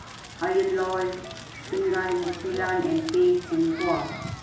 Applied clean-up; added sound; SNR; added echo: none; Crackle; 12 dB; reverberation time 0.4 s.